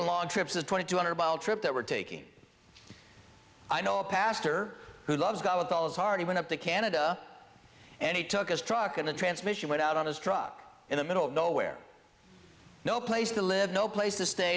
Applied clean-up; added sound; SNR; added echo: none; none; none; none.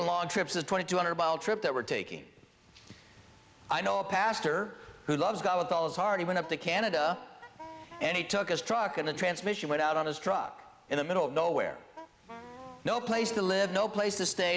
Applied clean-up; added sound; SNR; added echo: none; Wind instrument, woodwind instrument; 17 dB; none.